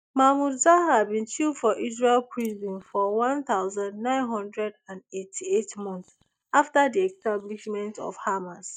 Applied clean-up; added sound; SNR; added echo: neural mask model DeepFilterNet 3.